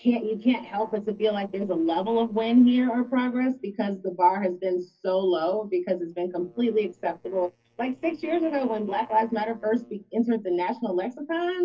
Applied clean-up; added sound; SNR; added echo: neural separator model SepFormer DNS4.